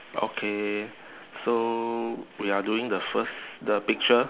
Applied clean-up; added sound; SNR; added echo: none; none; none; none.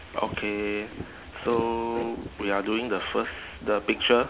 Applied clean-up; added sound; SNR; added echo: none; Fireworks / Ocean + Burping, eructation; 13 dB; none.